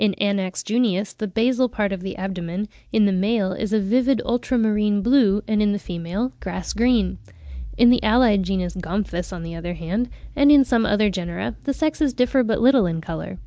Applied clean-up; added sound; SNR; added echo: neural mask model DeepFilterNet 3.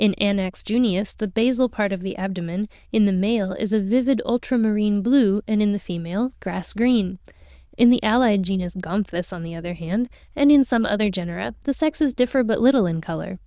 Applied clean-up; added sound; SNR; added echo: neural diffusion model UNIVERSE++.